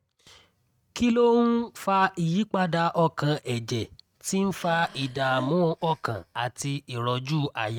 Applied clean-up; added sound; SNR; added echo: neural mask model RNNoise.